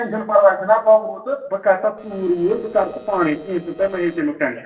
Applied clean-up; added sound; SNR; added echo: neural separator model SepFormer DNS4.